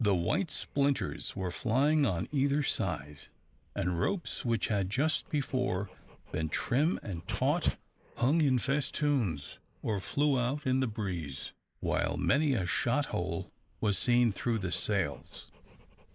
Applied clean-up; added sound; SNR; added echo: neural mask model Resemble Enhance denoiser.